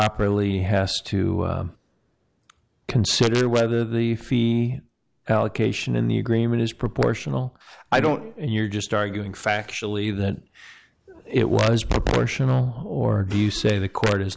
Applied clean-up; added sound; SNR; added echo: none; none; none; none.